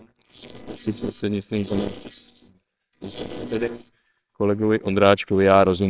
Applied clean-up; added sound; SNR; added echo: neural separator model SepFormer WHAMR!.